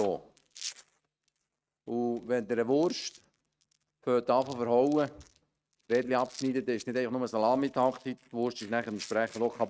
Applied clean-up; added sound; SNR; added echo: neural mask model RNNoise.